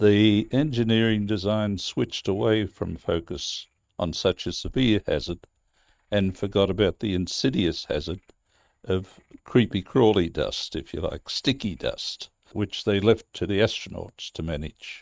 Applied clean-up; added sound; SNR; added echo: neural mask model RNNoise.